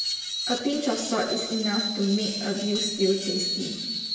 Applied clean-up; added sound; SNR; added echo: none; Screech; 4 dB; reverberation time 1.1 s.